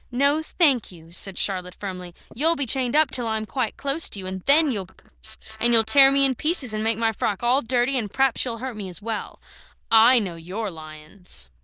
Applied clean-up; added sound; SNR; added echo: neural diffusion model UNIVERSE++.